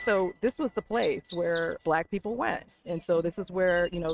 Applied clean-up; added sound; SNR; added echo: neural mask model RNNoise.